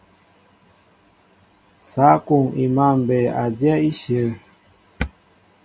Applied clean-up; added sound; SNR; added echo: none; none; none; none.